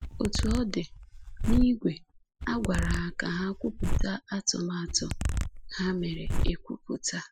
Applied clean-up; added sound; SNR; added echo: classical method spectral subtraction.